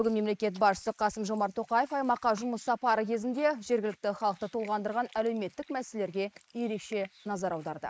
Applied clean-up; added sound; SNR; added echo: neural mask model Resemble Enhance denoiser.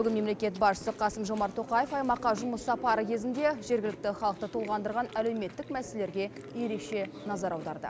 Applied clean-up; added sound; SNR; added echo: none; Chewing, mastication; 13 dB; none.